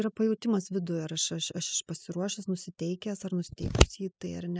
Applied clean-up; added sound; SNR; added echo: classical method spectral subtraction.